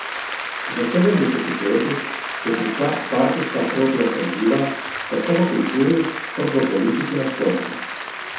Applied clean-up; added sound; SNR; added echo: none; Applause; 7 dB; reverberation time 0.7 s.